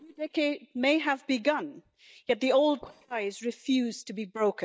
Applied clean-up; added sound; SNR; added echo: neural mask model DeepFilterNet 3.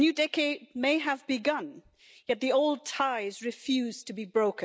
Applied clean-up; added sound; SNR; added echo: none; none; none; none.